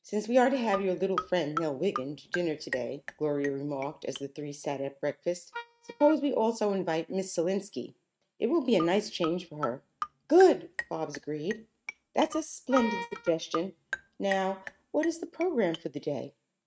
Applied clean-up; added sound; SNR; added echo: neural mask model RNNoise.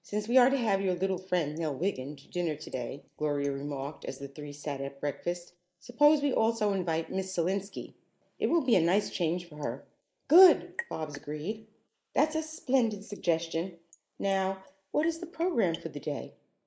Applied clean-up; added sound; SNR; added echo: neural mask model Resemble Enhance denoiser.